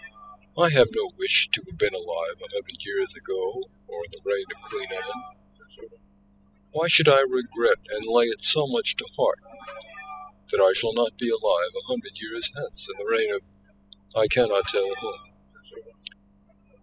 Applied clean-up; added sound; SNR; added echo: classical method spectral subtraction.